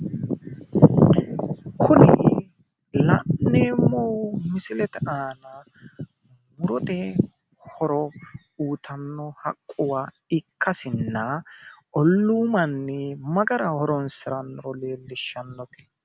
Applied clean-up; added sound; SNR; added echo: none; none; none; none.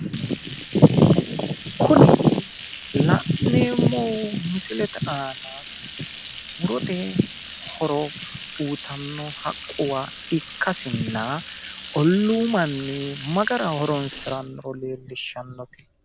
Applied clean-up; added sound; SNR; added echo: none; Bathtub (filling or washing); 15 dB; none.